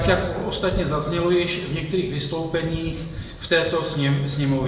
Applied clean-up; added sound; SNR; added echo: none; Thunder; 10 dB; reverberation time 1.0 s.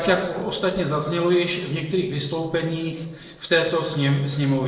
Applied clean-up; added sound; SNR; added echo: neural separator model SepFormer DNS4.